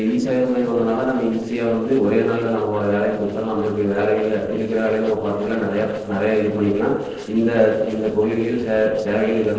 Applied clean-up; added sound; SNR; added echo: neural separator model SepFormer DNS4.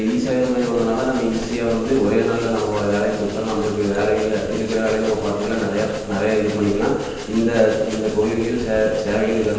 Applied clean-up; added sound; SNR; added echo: none; Train; 13 dB; reverberation time 1.2 s.